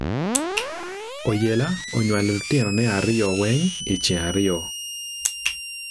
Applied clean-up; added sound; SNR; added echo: none; Screech; 7 dB; none.